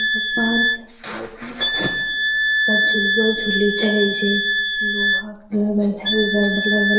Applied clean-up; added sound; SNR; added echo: none; Wind instrument, woodwind instrument; -2 dB; reverberation time 0.9 s.